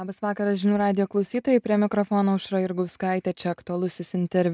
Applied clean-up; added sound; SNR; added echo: none; none; none; none.